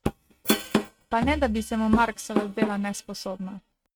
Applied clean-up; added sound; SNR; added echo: neural mask model RNNoise.